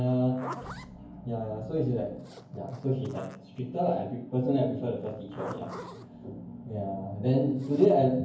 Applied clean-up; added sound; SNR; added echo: none; Zipper (clothing); 18 dB; reverberation time 0.9 s.